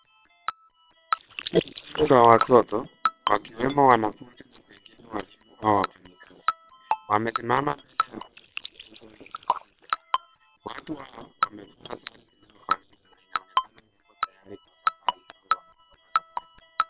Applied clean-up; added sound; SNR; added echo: neural separator model SepFormer WHAM!.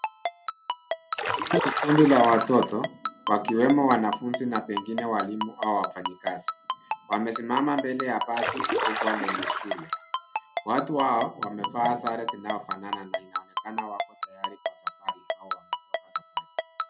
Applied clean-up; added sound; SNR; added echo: none; Ringtone + Stream; 4 dB; none.